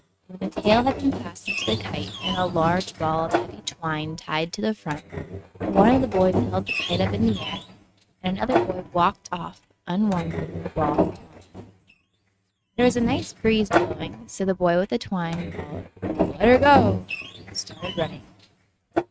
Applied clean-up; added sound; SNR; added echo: neural mask model RNNoise.